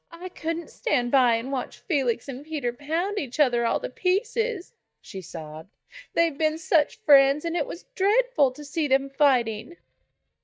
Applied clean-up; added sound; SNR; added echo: neural mask model DeepFilterNet 3.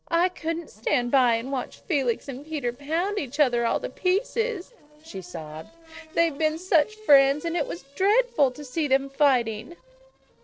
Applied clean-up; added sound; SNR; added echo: neural separator model SepFormer DNS4.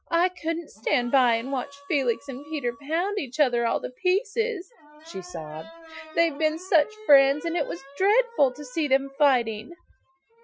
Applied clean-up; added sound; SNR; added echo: classical method Wiener filter.